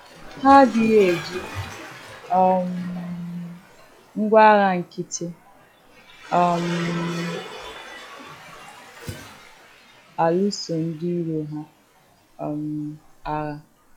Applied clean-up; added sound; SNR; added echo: classical method log-MMSE.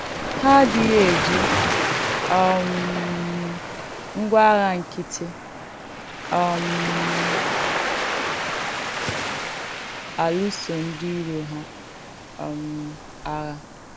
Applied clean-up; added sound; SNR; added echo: none; Waves, surf; 2 dB; none.